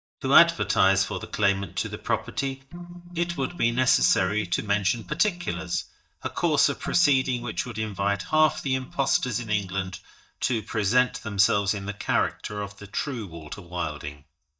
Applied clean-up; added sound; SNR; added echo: neural mask model DeepFilterNet 3.